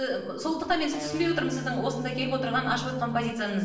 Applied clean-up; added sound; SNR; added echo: none; Electric guitar; 8 dB; reverberation time 0.7 s.